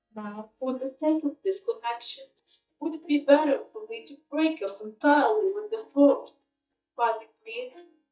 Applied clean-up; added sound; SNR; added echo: neural mask model DeepFilterNet 3.